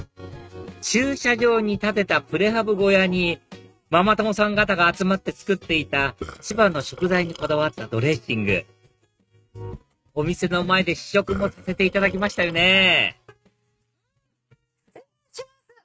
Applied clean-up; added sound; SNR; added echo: neural mask model RNNoise.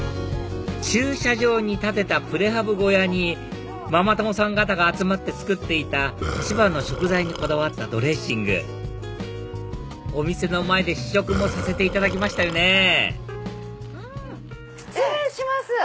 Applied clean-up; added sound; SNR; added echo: none; Burping, eructation; 8 dB; none.